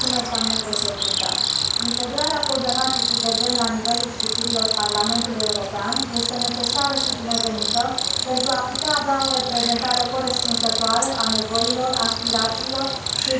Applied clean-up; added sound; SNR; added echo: none; Cricket; -2 dB; reverberation time 0.5 s.